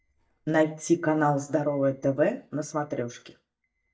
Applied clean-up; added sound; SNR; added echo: neural mask model DeepFilterNet 3.